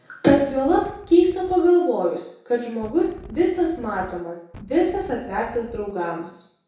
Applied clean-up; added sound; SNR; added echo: none; Wind; 20 dB; reverberation time 0.5 s.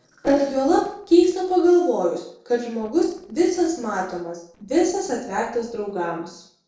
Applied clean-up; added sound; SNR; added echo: neural separator model SepFormer DNS4.